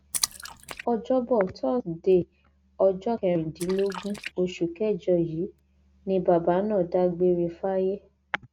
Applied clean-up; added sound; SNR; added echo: neural mask model RNNoise.